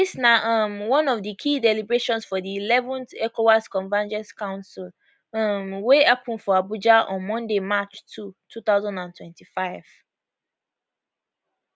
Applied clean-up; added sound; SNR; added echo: none; none; none; none.